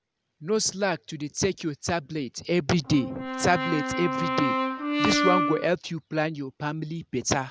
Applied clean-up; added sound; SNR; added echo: none; Brass instrument; 0 dB; none.